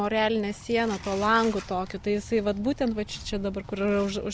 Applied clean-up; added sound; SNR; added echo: none; none; none; none.